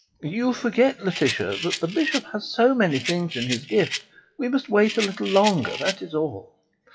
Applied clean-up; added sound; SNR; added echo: classical method WPE with log-MMSE.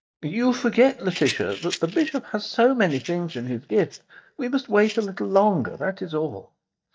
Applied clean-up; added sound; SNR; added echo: neural mask model DeepFilterNet 3.